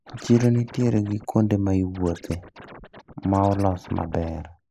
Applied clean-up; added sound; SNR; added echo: neural mask model Resemble Enhance denoiser.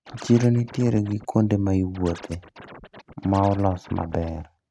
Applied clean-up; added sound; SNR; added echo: neural mask model RNNoise.